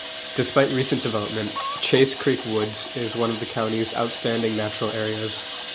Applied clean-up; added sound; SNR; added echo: none; Chicken, rooster; 17 dB; none.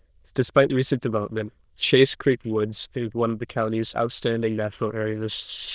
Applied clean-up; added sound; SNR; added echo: neural diffusion model UNIVERSE++.